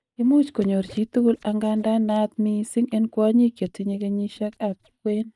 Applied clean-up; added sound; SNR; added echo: neural mask model DeepFilterNet 3.